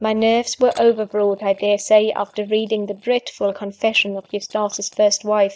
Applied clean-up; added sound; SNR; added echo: neural mask model DeepFilterNet 3.